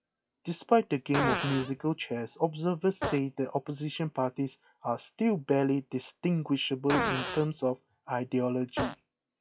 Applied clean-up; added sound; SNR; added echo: classical method log-MMSE.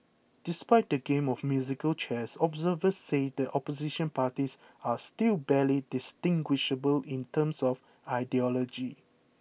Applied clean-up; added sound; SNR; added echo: none; none; none; none.